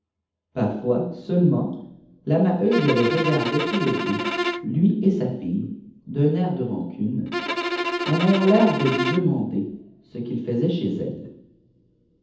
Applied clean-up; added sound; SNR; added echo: none; Bowed string instrument; 4 dB; reverberation time 0.8 s.